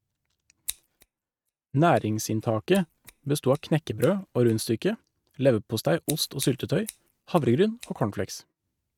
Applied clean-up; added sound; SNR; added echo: neural mask model RNNoise.